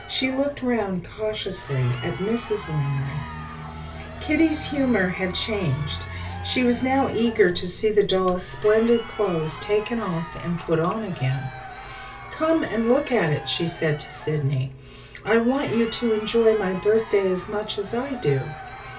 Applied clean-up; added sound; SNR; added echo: none; Crowd; 16 dB; reverberation time 0.2 s.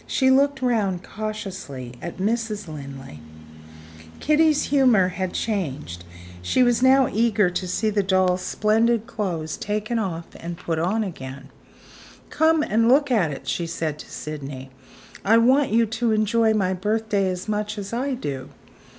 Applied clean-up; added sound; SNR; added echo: none; none; none; none.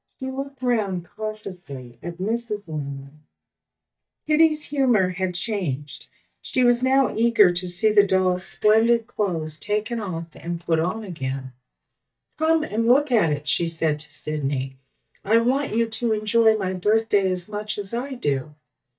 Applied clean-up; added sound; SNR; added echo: neural mask model DeepFilterNet 3.